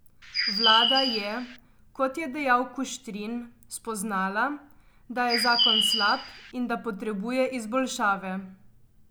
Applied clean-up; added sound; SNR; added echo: none; Bird; -3 dB; none.